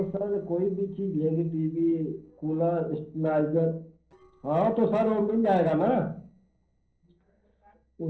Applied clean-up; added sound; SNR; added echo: neural separator model SepFormer DNS4.